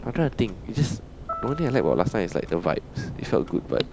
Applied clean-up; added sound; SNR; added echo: none; Piano + Clock; 12 dB; none.